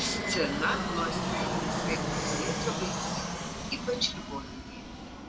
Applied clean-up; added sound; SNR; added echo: none; Fixed-wing aircraft, airplane; -3 dB; none.